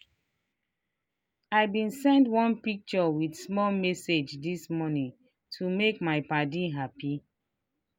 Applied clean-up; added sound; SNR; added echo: none; none; none; none.